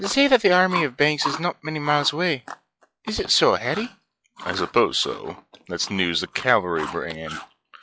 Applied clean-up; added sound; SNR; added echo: classical method log-MMSE.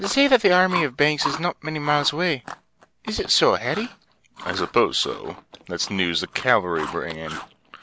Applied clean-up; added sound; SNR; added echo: none; Chewing, mastication; 12 dB; none.